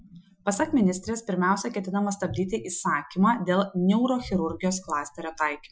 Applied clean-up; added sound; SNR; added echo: classical method Wiener filter.